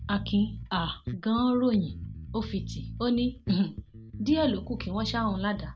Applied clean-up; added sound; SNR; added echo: none; Bass guitar; 10 dB; none.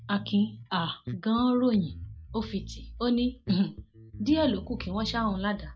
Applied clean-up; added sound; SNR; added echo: classical method log-MMSE.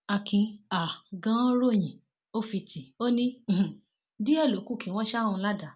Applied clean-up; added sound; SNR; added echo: none; none; none; none.